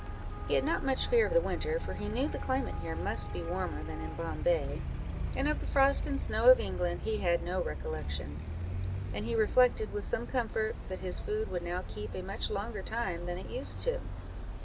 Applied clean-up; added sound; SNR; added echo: none; Traffic noise, roadway noise; 4 dB; none.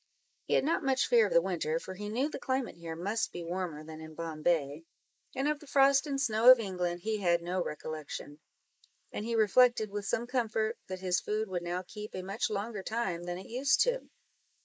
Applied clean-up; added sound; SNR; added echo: neural mask model Resemble Enhance denoiser.